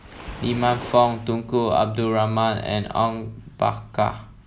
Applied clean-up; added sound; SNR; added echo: none; Waves, surf; 19 dB; none.